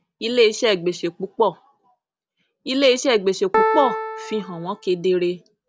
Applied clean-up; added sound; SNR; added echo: none; Piano; 3 dB; none.